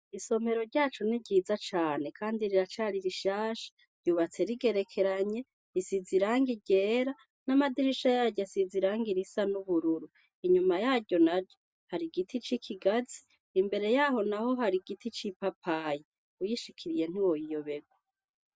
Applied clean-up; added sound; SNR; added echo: none; none; none; none.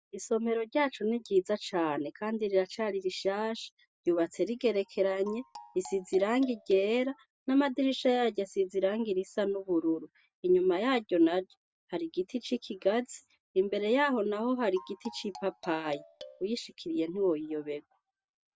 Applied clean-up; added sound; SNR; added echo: none; Marimba, xylophone; 19 dB; none.